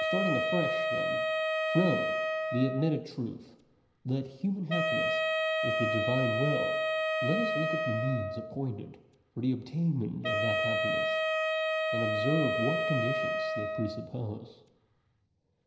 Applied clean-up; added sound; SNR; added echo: none; Wind instrument, woodwind instrument; -2 dB; reverberation time 0.9 s.